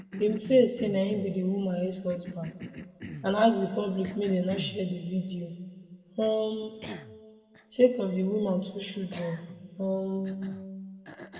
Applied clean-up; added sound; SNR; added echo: none; Cough; 16 dB; reverberation time 1.9 s.